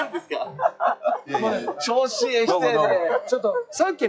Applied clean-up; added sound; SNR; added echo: classical method log-MMSE.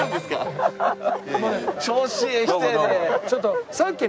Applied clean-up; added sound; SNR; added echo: none; Bowed string instrument; 20 dB; none.